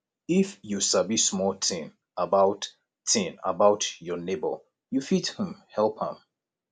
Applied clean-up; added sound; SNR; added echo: none; none; none; none.